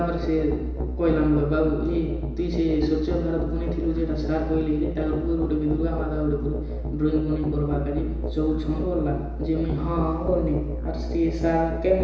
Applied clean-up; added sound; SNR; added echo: none; Musical instrument; 4 dB; reverberation time 1.0 s.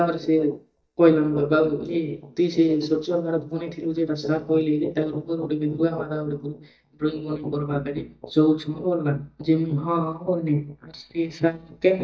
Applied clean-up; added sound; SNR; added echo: neural mask model DeepFilterNet 3.